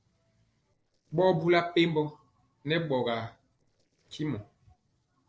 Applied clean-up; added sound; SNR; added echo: neural separator model SepFormer DNS4.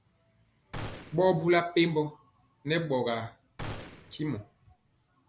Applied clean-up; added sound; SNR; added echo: none; Gunshot, gunfire; 13 dB; none.